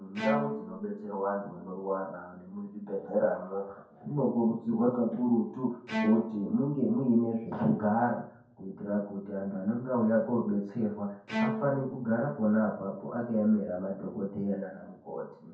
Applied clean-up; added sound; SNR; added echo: none; Bowed string instrument; 9 dB; reverberation time 0.6 s.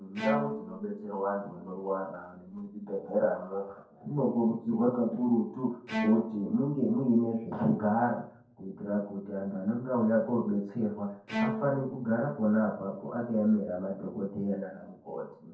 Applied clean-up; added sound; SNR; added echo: neural separator model SepFormer DNS4.